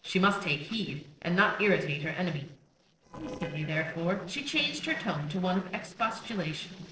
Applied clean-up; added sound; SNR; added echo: neural separator model SepFormer DNS4.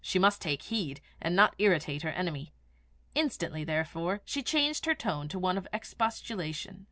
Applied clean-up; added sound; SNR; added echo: none; none; none; none.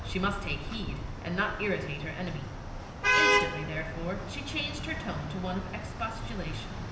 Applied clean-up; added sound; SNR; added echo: none; Traffic noise, roadway noise / Vehicle horn, car horn, honking; -3 dB; reverberation time 0.9 s.